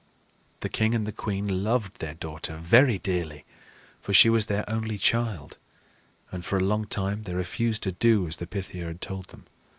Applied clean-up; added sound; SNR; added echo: none; none; none; none.